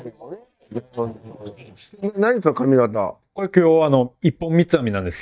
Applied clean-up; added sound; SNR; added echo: neural mask model DeepFilterNet 3.